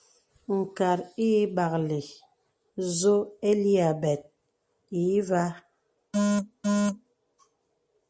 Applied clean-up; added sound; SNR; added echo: none; none; none; none.